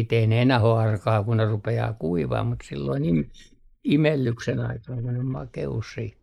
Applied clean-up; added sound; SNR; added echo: neural mask model Resemble Enhance denoiser.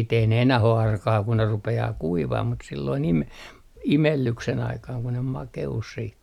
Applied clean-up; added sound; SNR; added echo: none; none; none; none.